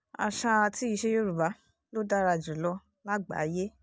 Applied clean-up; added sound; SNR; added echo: none; none; none; none.